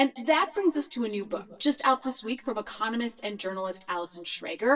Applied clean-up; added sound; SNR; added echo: neural mask model DeepFilterNet 3.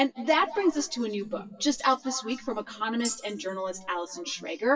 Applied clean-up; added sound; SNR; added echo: classical method WPE with log-MMSE.